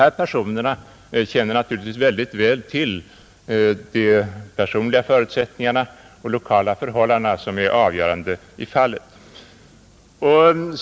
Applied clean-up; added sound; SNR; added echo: none; none; none; none.